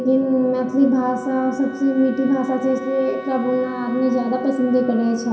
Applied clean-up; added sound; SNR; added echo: none; Wind instrument, woodwind instrument; 15 dB; reverberation time 0.7 s.